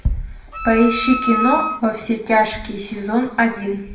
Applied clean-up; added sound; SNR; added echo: none; Wind instrument, woodwind instrument; 4 dB; reverberation time 0.6 s.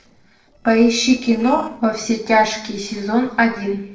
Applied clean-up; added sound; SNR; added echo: neural separator model SepFormer DNS4.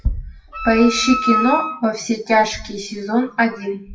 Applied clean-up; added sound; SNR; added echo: classical method WPE with log-MMSE.